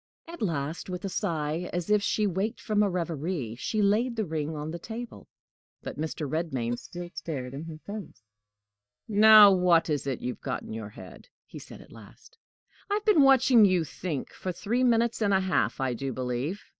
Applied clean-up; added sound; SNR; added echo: neural mask model DeepFilterNet 3.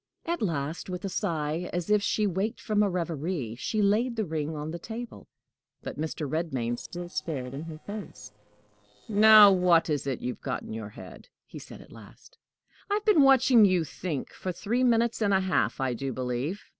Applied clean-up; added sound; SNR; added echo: neural separator model SepFormer DNS4.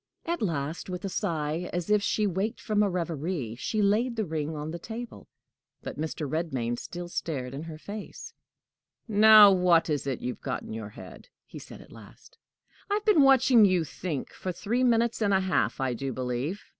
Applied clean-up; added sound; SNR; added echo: none; none; none; none.